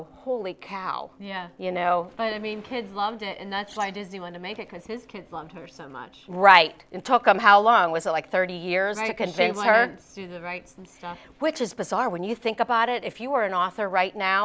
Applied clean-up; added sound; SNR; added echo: none; none; none; none.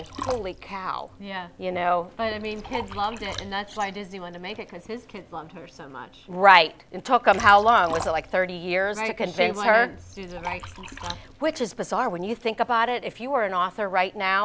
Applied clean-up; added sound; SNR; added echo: none; Liquid; 17 dB; none.